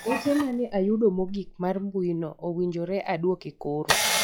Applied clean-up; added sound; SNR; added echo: classical method log-MMSE.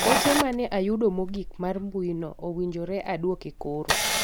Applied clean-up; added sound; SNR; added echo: none; Camera; 2 dB; none.